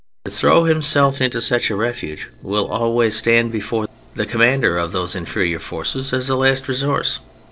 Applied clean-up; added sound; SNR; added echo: neural separator model SepFormer DNS4.